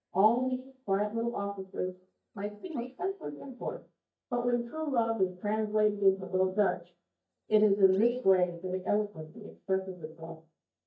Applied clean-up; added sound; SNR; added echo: neural mask model DeepFilterNet 3.